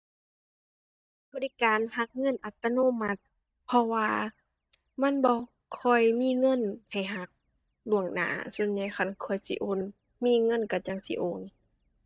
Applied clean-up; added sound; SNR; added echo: neural mask model DeepFilterNet 3.